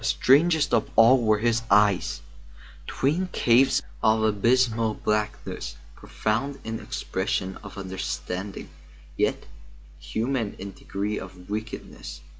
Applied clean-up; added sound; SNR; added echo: none; none; none; none.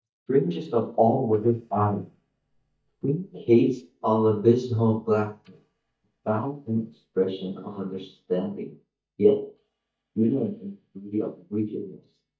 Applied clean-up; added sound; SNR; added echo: neural mask model DeepFilterNet 3.